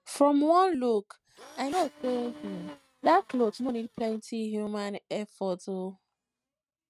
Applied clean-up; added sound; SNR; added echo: neural mask model RNNoise.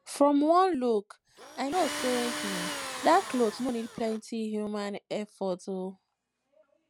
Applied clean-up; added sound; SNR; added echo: none; Tools; 8 dB; none.